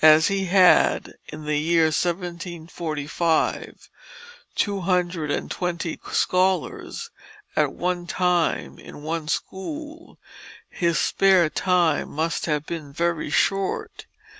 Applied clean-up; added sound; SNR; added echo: none; none; none; none.